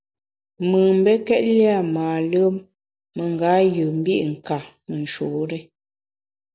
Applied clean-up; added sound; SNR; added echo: none; none; none; none.